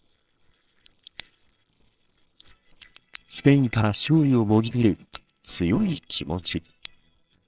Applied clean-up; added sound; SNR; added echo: neural separator model SepFormer WHAMR!.